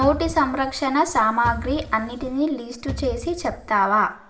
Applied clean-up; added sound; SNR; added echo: none; Bass drum / Thump, thud; 13 dB; reverberation time 1.2 s.